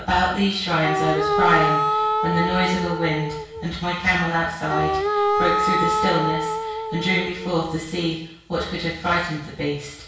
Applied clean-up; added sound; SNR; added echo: none; Wind instrument, woodwind instrument; 0 dB; reverberation time 0.6 s.